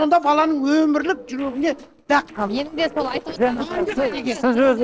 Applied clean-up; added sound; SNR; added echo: neural separator model SepFormer DNS4.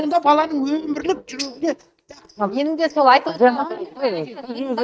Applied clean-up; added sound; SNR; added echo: neural mask model DeepFilterNet 3.